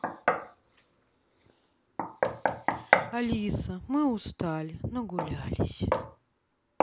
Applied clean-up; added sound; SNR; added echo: none; Knock; -1 dB; none.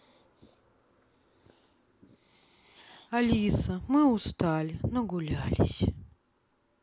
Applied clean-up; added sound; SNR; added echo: none; none; none; none.